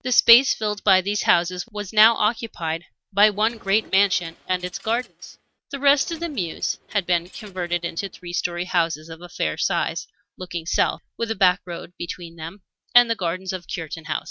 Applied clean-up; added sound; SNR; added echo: neural mask model RNNoise.